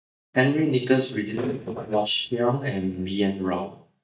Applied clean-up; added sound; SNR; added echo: neural mask model DeepFilterNet 3.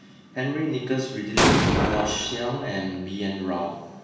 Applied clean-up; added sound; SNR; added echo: none; Explosion; -4 dB; reverberation time 1.1 s.